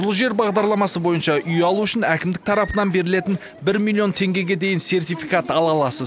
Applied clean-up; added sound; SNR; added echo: none; none; none; none.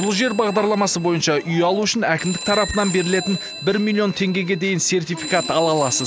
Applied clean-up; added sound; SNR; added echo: none; Telephone; 13 dB; none.